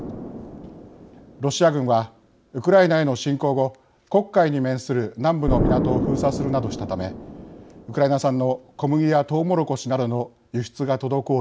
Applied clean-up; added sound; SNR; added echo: none; Explosion; 9 dB; none.